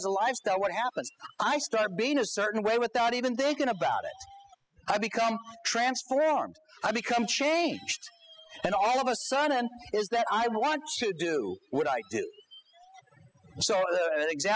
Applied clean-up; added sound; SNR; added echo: classical method spectral subtraction.